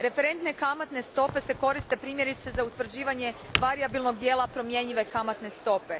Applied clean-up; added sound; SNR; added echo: none; Crack; 12 dB; none.